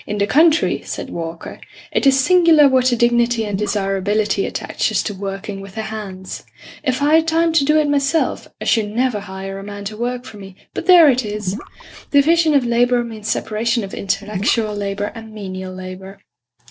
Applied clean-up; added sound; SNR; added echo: neural separator model SepFormer DNS4.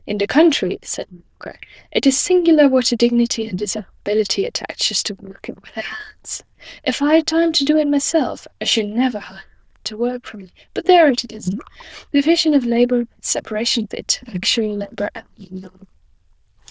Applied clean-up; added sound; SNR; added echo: neural diffusion model UNIVERSE++.